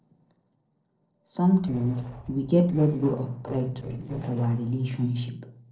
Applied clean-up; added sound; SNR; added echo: neural separator model SepFormer DNS4.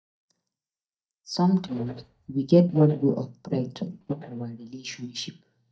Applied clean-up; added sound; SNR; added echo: neural mask model DeepFilterNet 3.